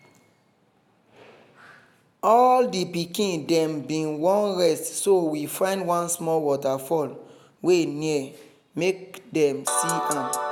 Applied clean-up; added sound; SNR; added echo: none; none; none; none.